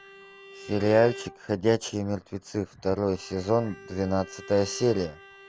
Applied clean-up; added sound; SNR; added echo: none; Bowed string instrument; 18 dB; none.